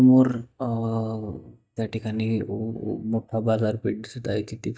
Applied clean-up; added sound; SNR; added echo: neural mask model DeepFilterNet 3.